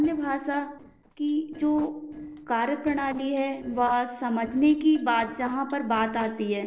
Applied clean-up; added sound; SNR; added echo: neural separator model SepFormer DNS4.